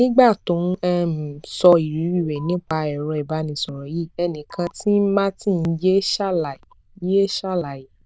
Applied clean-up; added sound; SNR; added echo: neural diffusion model UNIVERSE++.